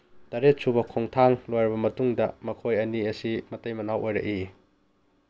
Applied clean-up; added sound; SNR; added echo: none; none; none; none.